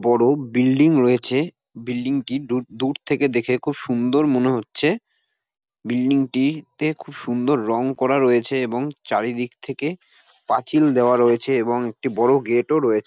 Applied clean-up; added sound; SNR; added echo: none; none; none; none.